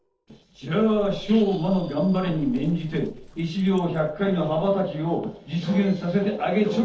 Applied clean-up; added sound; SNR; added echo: neural separator model SepFormer DNS4.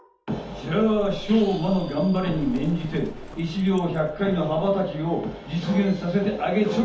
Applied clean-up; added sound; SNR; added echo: none; Livestock, farm animals, working animals; 16 dB; reverberation time 0.6 s.